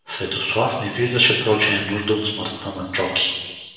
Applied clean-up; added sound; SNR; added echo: none; none; none; reverberation time 1.2 s.